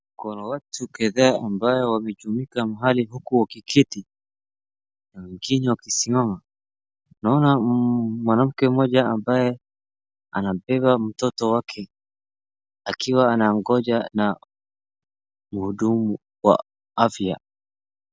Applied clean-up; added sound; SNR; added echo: none; none; none; none.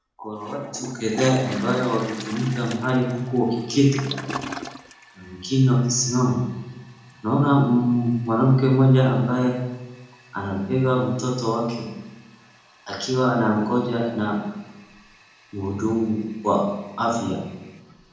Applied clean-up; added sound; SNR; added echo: none; Toilet flush; 18 dB; reverberation time 0.9 s.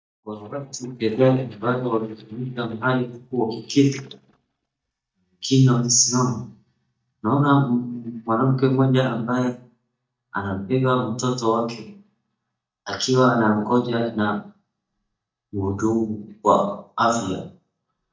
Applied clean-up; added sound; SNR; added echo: neural mask model DeepFilterNet 3.